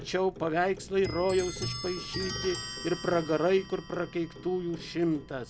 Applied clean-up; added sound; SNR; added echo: none; Clock; 10 dB; none.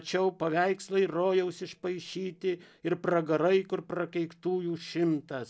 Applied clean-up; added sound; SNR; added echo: none; none; none; none.